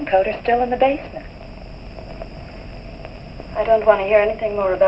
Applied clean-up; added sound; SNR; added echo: none; none; none; none.